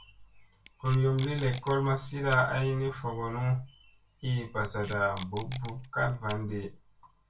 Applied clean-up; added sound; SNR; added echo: none; Packing tape, duct tape; 19 dB; reverberation time 0.2 s.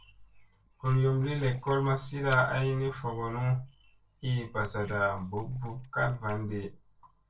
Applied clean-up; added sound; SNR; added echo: neural separator model SepFormer DNS4.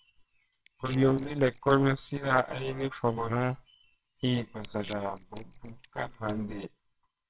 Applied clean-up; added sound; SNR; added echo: neural separator model SepFormer WHAMR!.